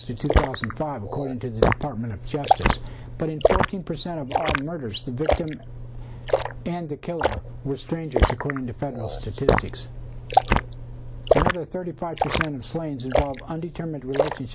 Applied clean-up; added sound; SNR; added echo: none; Liquid; -4 dB; none.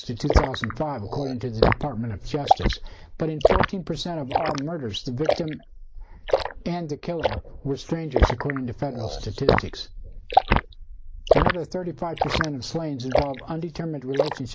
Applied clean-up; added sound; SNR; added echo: neural mask model Resemble Enhance denoiser.